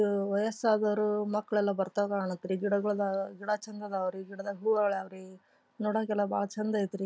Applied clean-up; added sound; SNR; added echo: none; none; none; none.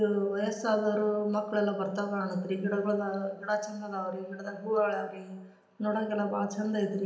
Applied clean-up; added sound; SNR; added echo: none; none; none; reverberation time 0.8 s.